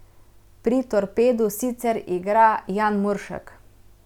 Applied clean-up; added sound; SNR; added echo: none; none; none; none.